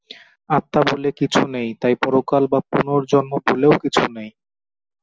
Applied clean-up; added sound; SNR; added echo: none; none; none; none.